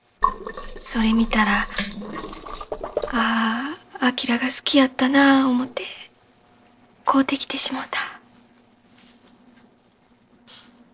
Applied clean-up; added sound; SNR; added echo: neural separator model SepFormer DNS4.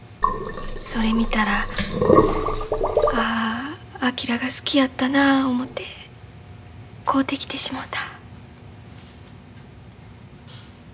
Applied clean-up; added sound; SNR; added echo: none; Sink (filling or washing); -4 dB; none.